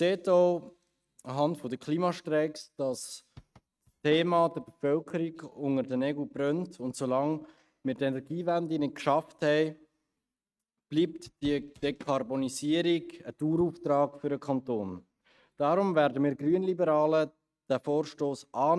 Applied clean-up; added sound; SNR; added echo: neural mask model RNNoise.